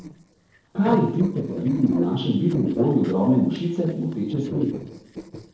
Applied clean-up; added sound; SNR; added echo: neural separator model SepFormer DNS4.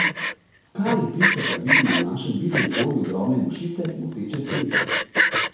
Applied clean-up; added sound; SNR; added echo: none; Sawing; 0 dB; reverberation time 0.9 s.